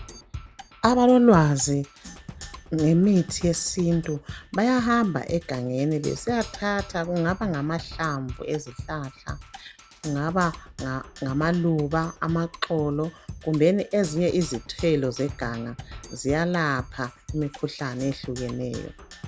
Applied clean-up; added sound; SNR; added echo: none; Percussion; 16 dB; none.